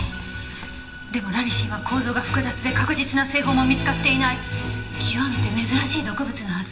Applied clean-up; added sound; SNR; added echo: none; Organ; 6 dB; reverberation time 0.8 s.